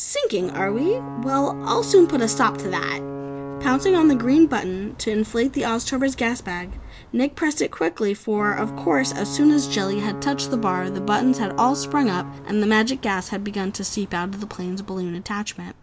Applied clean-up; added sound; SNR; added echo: none; Alarm / Ocean / Boat, Water vehicle; 12 dB; none.